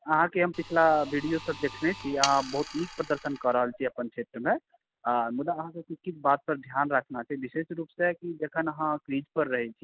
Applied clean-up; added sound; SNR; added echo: none; Sawing; 11 dB; none.